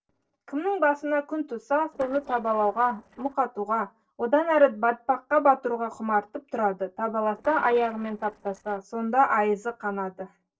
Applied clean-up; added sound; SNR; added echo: neural separator model SepFormer DNS4.